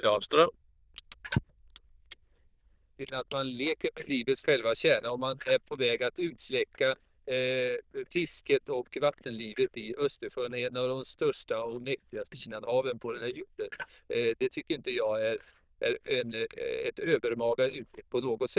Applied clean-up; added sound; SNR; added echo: neural diffusion model UNIVERSE++.